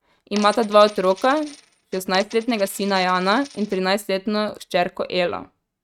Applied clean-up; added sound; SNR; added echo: neural mask model RNNoise.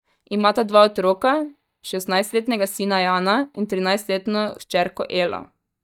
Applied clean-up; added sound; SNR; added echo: neural mask model DeepFilterNet 3.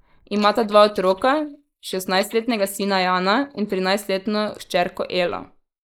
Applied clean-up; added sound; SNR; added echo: neural mask model Resemble Enhance denoiser.